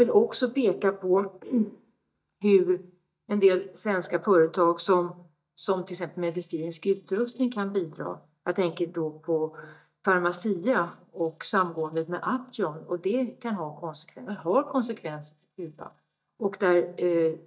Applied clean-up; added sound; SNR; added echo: neural mask model DeepFilterNet 3.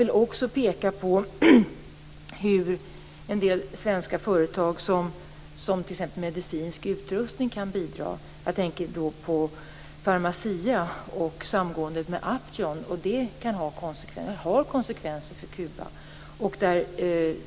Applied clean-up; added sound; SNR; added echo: none; none; none; none.